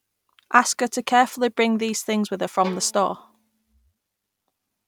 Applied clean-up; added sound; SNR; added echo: none; Bowed string instrument; 19 dB; none.